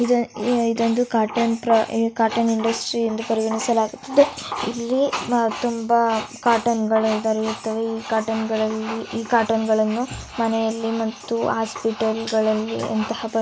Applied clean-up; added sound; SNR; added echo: none; none; none; none.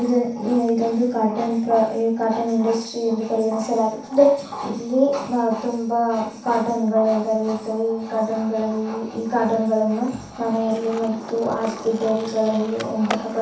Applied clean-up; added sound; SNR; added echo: none; Skateboard; 20 dB; reverberation time 0.7 s.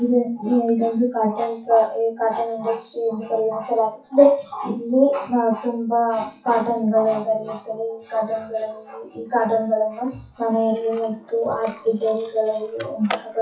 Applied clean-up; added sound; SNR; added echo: classical method WPE with log-MMSE.